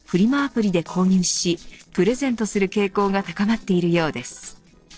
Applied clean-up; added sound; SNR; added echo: neural separator model SepFormer DNS4.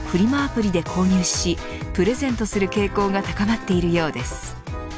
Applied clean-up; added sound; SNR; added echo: none; none; none; none.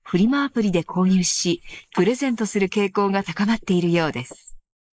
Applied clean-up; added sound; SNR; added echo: neural mask model Resemble Enhance denoiser.